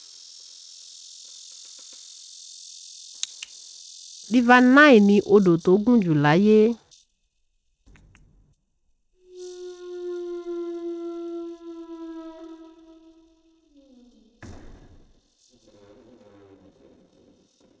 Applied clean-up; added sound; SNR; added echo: neural mask model RNNoise.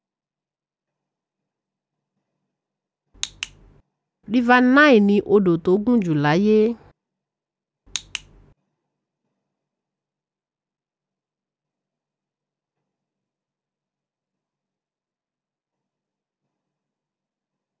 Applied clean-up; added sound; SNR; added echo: none; none; none; none.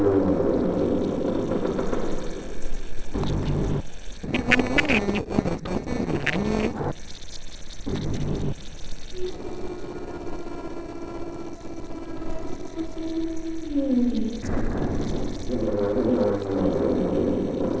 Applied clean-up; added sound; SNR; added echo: neural separator model SepFormer DNS4.